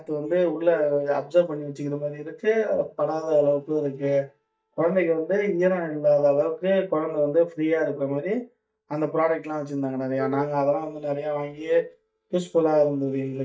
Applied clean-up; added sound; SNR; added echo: neural mask model DeepFilterNet 3.